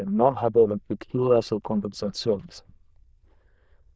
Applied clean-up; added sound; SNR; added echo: neural diffusion model UNIVERSE++.